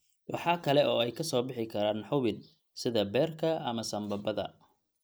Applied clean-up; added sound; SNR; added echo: neural mask model Resemble Enhance denoiser.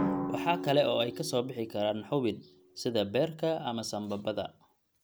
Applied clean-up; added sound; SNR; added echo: none; Drum; 8 dB; none.